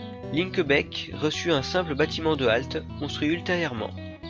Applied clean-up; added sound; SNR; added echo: none; Guitar; 10 dB; none.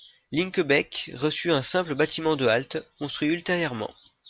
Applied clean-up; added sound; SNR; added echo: none; none; none; none.